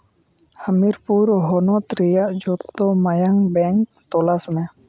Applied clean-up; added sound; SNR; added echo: none; none; none; none.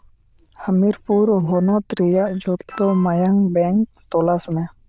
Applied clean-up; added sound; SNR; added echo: neural diffusion model UNIVERSE++.